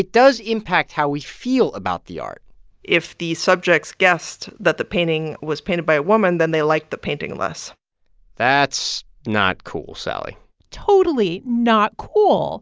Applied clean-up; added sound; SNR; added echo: none; none; none; none.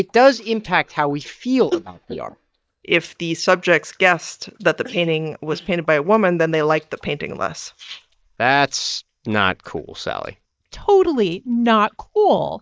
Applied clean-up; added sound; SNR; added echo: neural mask model DeepFilterNet 3.